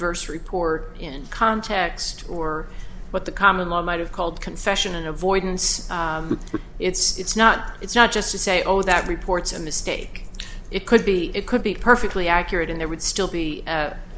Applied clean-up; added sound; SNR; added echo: none; none; none; none.